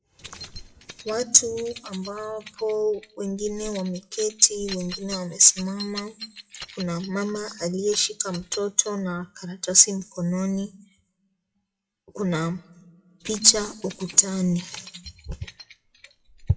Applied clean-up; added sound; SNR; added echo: classical method WPE with log-MMSE.